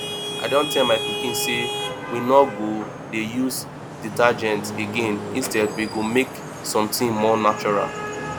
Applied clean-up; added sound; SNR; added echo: none; Traffic noise, roadway noise / Vehicle horn, car horn, honking; 7 dB; none.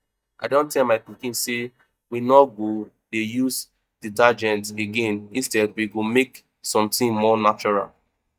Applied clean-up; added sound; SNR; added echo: neural mask model DeepFilterNet 3.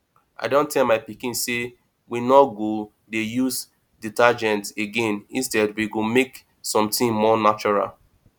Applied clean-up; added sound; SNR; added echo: none; none; none; none.